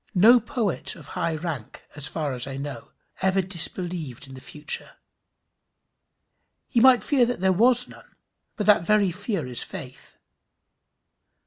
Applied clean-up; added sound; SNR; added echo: none; none; none; none.